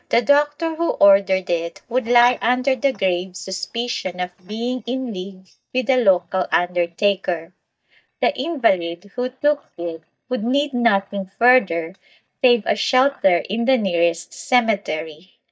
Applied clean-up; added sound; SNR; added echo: neural mask model DeepFilterNet 3.